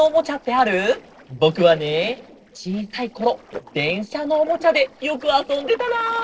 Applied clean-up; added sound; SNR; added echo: neural separator model SepFormer DNS4.